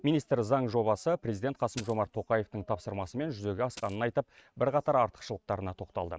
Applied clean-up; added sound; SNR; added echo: neural mask model RNNoise.